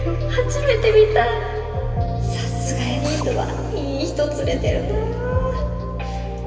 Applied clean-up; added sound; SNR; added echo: none; Drill; 15 dB; reverberation time 2.5 s.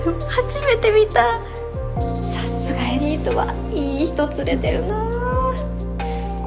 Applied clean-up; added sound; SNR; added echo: none; none; none; none.